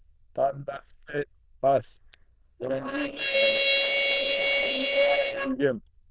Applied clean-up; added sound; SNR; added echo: neural diffusion model UNIVERSE++.